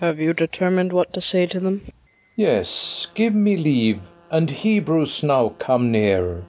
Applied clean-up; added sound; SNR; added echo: none; none; none; none.